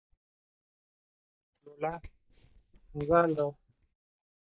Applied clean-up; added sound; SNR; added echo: neural mask model DeepFilterNet 3.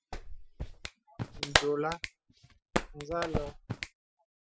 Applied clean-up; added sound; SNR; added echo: classical method spectral subtraction.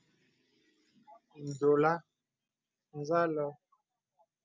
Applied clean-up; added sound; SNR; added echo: none; none; none; none.